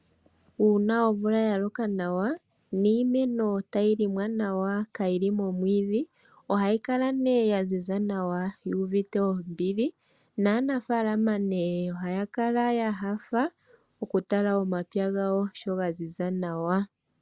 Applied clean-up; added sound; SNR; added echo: none; none; none; none.